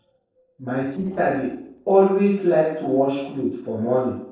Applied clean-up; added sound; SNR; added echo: neural separator model SepFormer DNS4.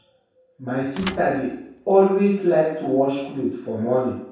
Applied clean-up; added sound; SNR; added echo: none; Thump, thud; 19 dB; reverberation time 0.7 s.